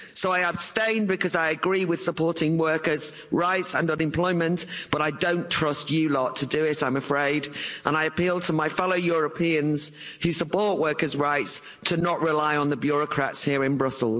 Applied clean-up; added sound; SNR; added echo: none; none; none; none.